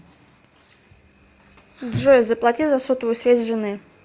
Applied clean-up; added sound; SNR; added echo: none; none; none; none.